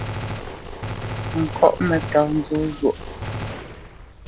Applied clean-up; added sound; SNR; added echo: none; Gunshot, gunfire; 7 dB; none.